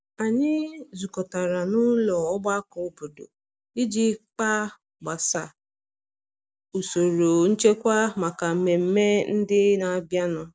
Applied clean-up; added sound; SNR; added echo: none; none; none; none.